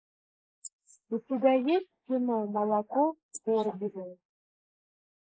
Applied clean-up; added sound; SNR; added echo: neural mask model Resemble Enhance denoiser.